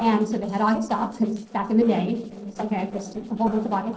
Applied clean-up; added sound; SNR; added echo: neural separator model SepFormer DNS4.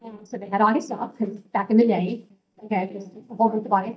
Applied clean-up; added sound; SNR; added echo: neural mask model DeepFilterNet 3.